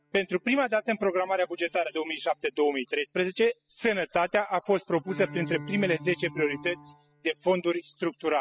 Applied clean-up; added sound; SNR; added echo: classical method spectral subtraction.